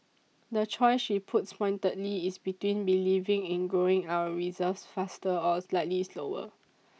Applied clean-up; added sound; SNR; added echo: none; none; none; none.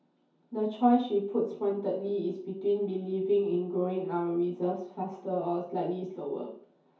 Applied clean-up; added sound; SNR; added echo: none; none; none; reverberation time 0.6 s.